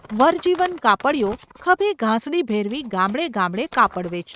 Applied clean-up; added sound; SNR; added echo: neural mask model RNNoise.